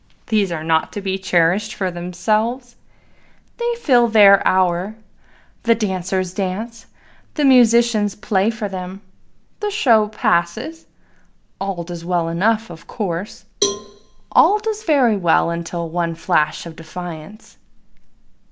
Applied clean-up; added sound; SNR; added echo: none; Cowbell; 9 dB; none.